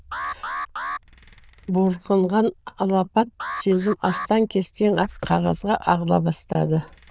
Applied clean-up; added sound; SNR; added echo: neural diffusion model UNIVERSE++.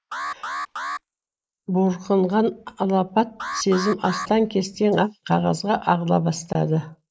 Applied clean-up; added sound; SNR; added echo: neural mask model Resemble Enhance denoiser.